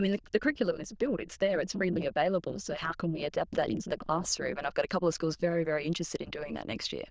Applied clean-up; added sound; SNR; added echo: neural diffusion model UNIVERSE++.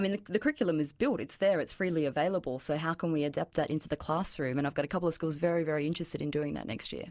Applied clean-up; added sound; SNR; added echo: none; none; none; none.